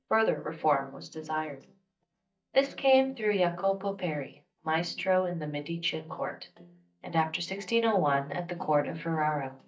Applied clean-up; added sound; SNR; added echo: neural mask model DeepFilterNet 3.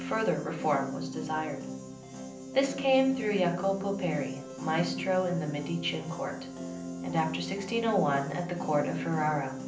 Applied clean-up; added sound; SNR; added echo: none; Piano; 7 dB; reverberation time 0.6 s.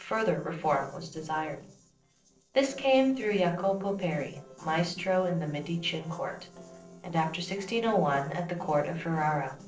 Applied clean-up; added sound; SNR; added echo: neural separator model SepFormer DNS4.